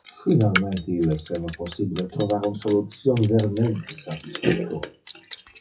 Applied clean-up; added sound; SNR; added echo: classical method WPE with log-MMSE.